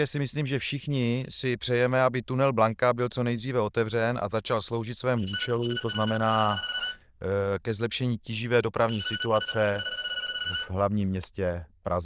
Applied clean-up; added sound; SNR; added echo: neural diffusion model UNIVERSE++.